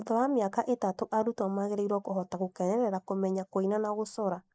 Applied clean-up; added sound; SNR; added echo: neural mask model Resemble Enhance denoiser.